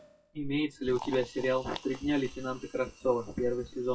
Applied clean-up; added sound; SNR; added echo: classical method WPE with log-MMSE.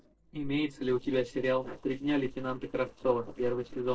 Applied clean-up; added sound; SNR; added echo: neural separator model SepFormer DNS4.